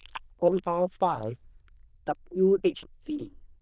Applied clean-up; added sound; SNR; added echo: neural diffusion model UNIVERSE++.